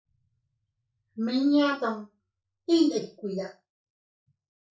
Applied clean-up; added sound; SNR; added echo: neural mask model DeepFilterNet 3.